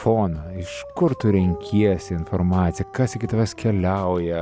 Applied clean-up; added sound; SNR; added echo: none; Dog; 18 dB; none.